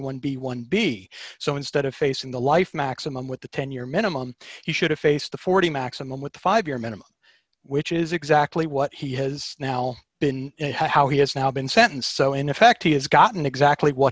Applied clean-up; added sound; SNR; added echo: none; none; none; none.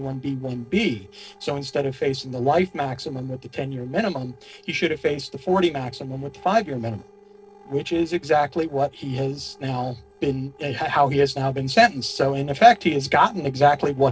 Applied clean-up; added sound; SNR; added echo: neural separator model SepFormer DNS4.